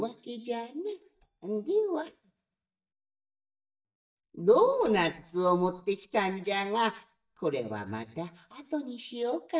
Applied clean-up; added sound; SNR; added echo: neural mask model DeepFilterNet 3.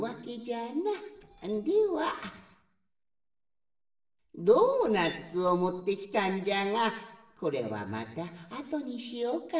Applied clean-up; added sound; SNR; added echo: neural separator model SepFormer DNS4.